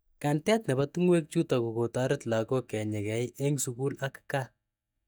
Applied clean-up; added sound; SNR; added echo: neural mask model DeepFilterNet 3.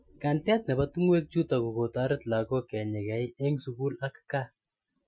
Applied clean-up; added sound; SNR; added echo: classical method Wiener filter.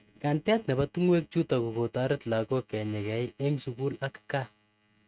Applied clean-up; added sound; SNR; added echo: neural mask model RNNoise.